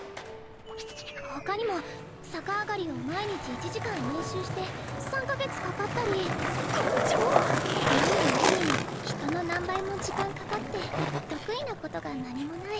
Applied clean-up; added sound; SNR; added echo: none; Skateboard; -2 dB; none.